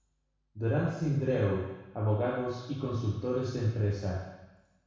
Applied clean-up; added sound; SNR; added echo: none; none; none; reverberation time 1.1 s.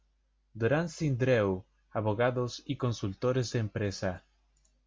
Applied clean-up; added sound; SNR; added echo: none; none; none; none.